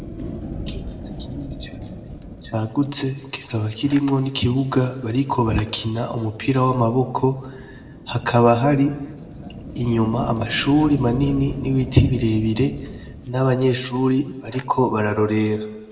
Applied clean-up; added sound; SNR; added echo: none; Fire; 14 dB; reverberation time 1.4 s.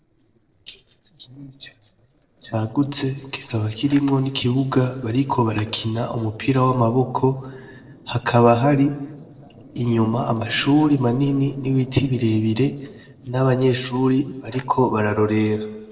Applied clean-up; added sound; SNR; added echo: neural separator model SepFormer DNS4.